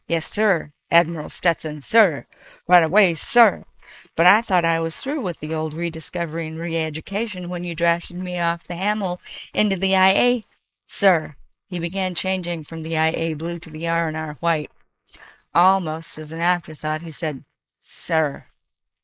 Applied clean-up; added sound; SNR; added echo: neural mask model Resemble Enhance denoiser.